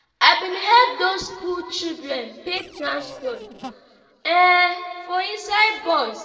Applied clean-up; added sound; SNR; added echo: neural separator model SepFormer DNS4.